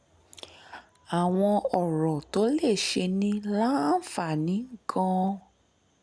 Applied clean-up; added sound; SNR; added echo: none; none; none; none.